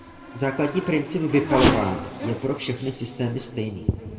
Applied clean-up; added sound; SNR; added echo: none; Race car, auto racing / Accelerating, revving, vroom; 5 dB; reverberation time 1.2 s.